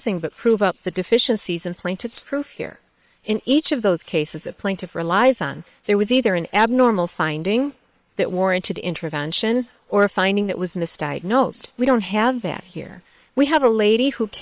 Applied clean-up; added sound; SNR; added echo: neural separator model SepFormer WHAM!.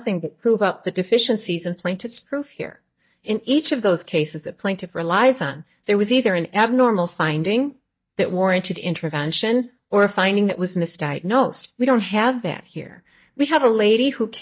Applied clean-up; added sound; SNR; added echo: neural mask model DeepFilterNet 3.